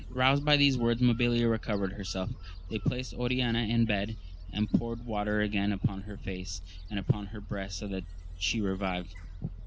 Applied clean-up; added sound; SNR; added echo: none; Gull, seagull; 10 dB; none.